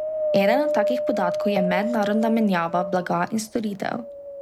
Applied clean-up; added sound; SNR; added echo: none; Wind; 2 dB; none.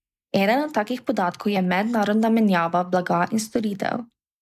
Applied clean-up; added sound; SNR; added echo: neural mask model Resemble Enhance denoiser.